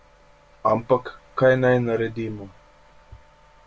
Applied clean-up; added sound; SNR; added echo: none; none; none; none.